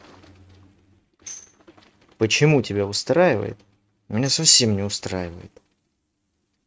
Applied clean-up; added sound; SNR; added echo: neural mask model RNNoise.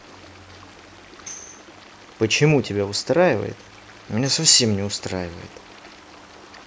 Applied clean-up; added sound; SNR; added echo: none; Stream + Tambourine; 20 dB; none.